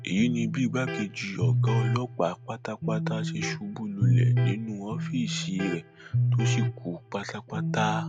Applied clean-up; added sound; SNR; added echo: none; Electric guitar; -3 dB; none.